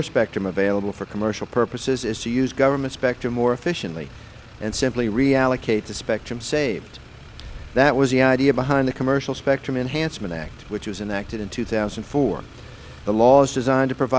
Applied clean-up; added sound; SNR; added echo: none; Motor vehicle (road); 19 dB; none.